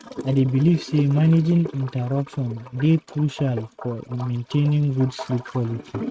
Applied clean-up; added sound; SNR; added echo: neural mask model RNNoise.